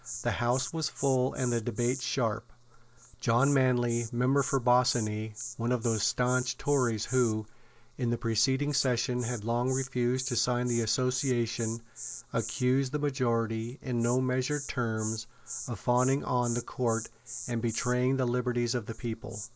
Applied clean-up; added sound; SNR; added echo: none; Insect; 14 dB; none.